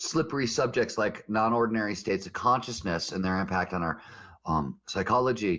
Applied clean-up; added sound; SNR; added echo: none; none; none; none.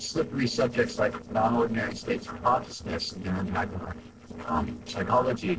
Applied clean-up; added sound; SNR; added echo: neural separator model SepFormer DNS4.